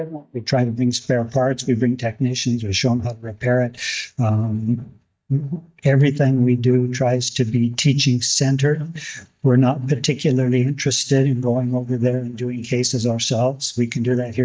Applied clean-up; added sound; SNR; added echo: neural mask model DeepFilterNet 3.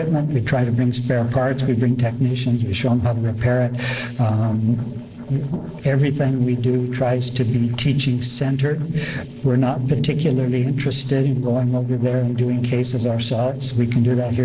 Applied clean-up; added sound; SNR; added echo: neural separator model SepFormer DNS4.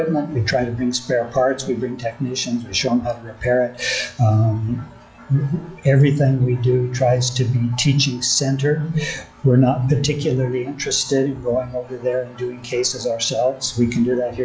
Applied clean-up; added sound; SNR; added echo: classical method log-MMSE.